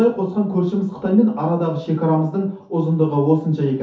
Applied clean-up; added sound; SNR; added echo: none; none; none; reverberation time 0.5 s.